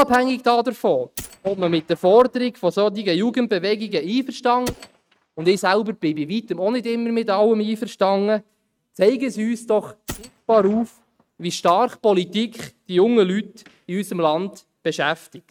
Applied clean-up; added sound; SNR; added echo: neural mask model RNNoise.